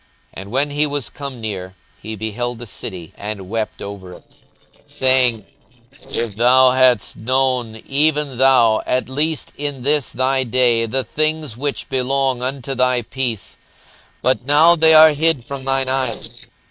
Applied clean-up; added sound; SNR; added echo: neural separator model SepFormer DNS4.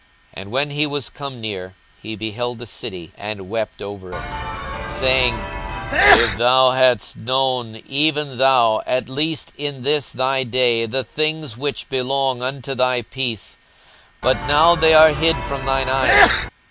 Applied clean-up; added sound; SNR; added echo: none; Sneeze / Church bell; 0 dB; none.